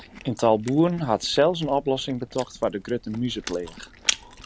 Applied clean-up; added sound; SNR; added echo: none; Chewing, mastication; 11 dB; none.